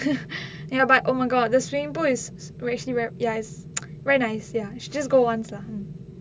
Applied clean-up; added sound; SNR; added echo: none; none; none; none.